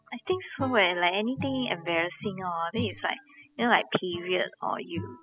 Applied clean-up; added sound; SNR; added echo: classical method spectral subtraction.